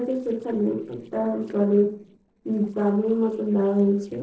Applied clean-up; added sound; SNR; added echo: neural separator model SepFormer DNS4.